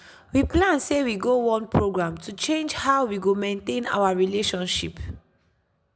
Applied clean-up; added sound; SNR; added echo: none; none; none; none.